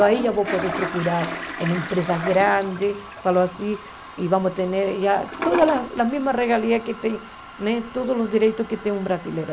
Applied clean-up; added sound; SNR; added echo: none; Toilet flush; 11 dB; none.